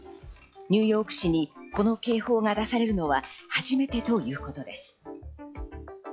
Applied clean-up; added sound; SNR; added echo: classical method log-MMSE.